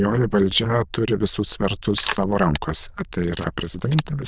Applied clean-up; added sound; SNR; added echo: neural diffusion model UNIVERSE++.